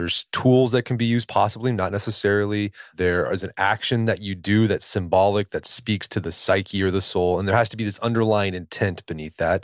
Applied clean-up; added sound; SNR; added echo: none; none; none; none.